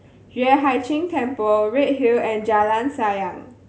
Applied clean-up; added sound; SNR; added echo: none; none; none; none.